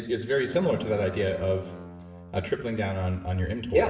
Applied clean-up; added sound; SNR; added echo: none; Brass instrument; 15 dB; reverberation time 0.8 s.